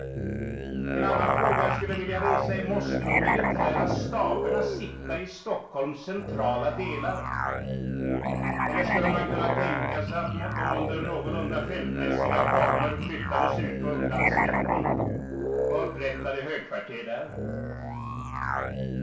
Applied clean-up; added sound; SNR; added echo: none; Musical instrument; -4 dB; reverberation time 0.3 s.